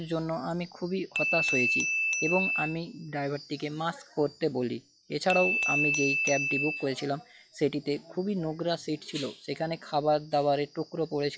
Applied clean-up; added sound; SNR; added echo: classical method log-MMSE.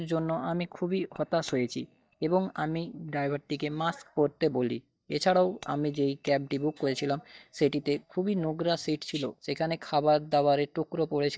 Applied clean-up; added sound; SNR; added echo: neural mask model DeepFilterNet 3.